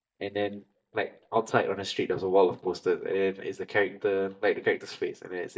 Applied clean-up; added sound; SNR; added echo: neural mask model DeepFilterNet 3.